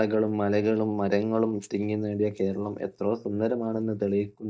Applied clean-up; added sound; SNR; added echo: neural mask model DeepFilterNet 3.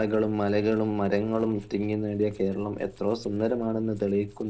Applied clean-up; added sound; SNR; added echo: neural separator model SepFormer DNS4.